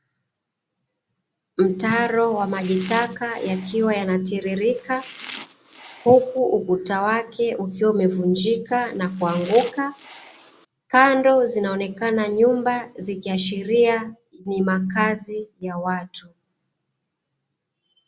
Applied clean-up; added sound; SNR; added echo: none; Domestic sounds, home sounds; 19 dB; none.